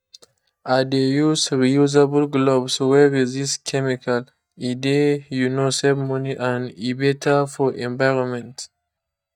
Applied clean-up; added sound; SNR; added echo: neural mask model DeepFilterNet 3.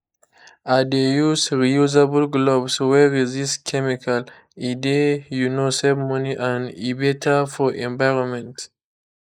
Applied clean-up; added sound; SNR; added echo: neural mask model Resemble Enhance denoiser.